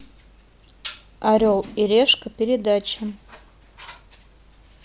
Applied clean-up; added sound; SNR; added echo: none; none; none; none.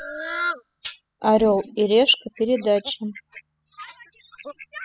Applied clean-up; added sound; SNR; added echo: classical method spectral subtraction.